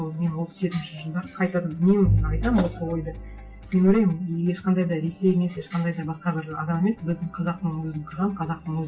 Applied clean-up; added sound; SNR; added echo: none; Bowed string instrument; 5 dB; reverberation time 0.2 s.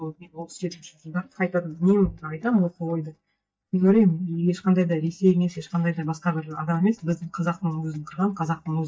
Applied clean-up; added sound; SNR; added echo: neural mask model DeepFilterNet 3.